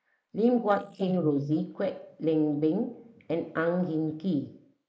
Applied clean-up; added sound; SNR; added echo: neural mask model Resemble Enhance denoiser.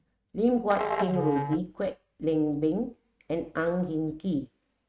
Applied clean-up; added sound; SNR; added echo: neural mask model RNNoise.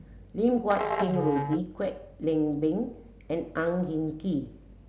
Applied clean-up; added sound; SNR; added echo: none; Musical instrument; 5 dB; none.